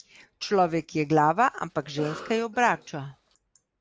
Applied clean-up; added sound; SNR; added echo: none; Cough; 18 dB; none.